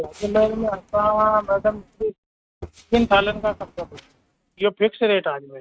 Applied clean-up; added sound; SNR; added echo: neural mask model RNNoise.